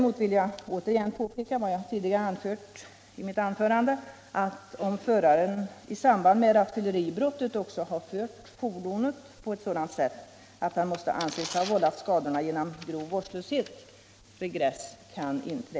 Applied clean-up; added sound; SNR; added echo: none; none; none; none.